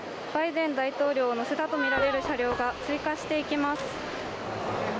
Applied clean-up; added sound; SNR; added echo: none; Bark + Knock; 13 dB; none.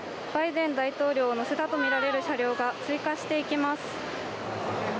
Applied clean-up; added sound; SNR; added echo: none; none; none; none.